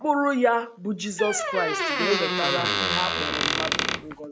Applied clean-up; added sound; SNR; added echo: none; Squeak; -1 dB; none.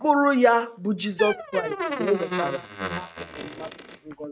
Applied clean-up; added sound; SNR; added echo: neural mask model RNNoise.